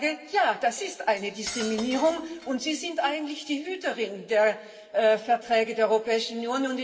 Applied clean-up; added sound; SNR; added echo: none; Cutlery, silverware; 13 dB; reverberation time 1.5 s.